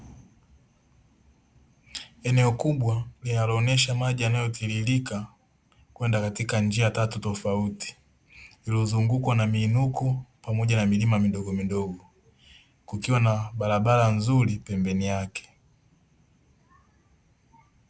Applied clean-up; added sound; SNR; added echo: none; none; none; none.